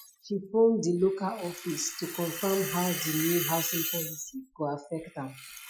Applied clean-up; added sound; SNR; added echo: classical method Wiener filter.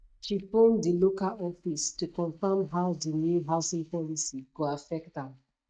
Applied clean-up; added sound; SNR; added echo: neural mask model DeepFilterNet 3.